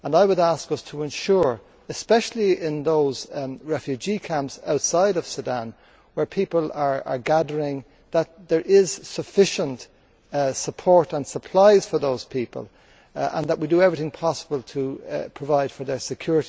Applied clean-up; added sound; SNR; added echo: none; none; none; none.